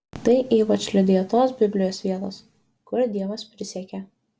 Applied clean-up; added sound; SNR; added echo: none; none; none; none.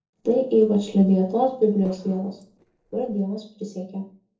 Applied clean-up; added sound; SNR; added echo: neural separator model SepFormer DNS4.